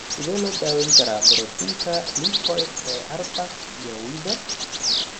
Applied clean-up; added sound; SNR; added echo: none; Bird vocalization, bird call, bird song; -5 dB; none.